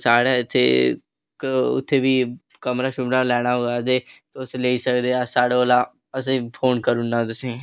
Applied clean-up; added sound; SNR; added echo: none; none; none; none.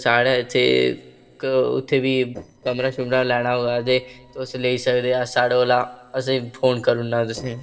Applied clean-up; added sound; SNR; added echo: neural separator model SepFormer DNS4.